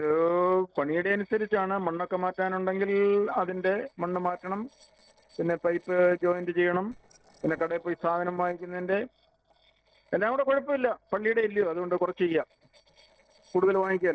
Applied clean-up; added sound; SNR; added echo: neural separator model SepFormer DNS4.